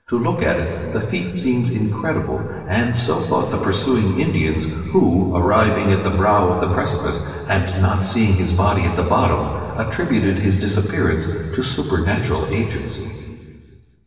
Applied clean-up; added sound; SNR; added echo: neural separator model SepFormer DNS4.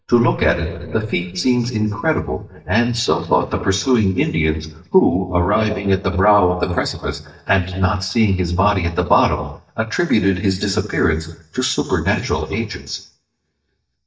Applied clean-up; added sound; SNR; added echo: neural mask model DeepFilterNet 3.